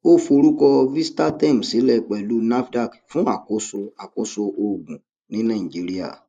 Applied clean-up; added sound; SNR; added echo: neural mask model Resemble Enhance denoiser.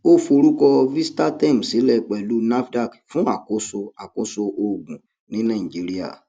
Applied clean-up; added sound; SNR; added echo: none; none; none; none.